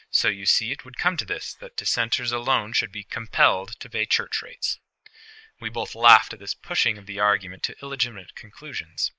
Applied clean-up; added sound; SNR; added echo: neural mask model Resemble Enhance denoiser.